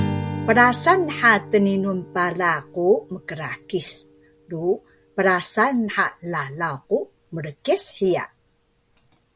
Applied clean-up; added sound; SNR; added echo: none; Strum; 13 dB; none.